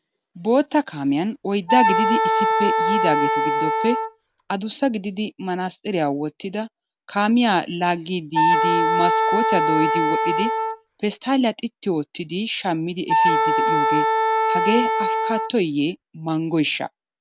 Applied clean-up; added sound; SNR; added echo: none; Wind instrument, woodwind instrument; -3 dB; none.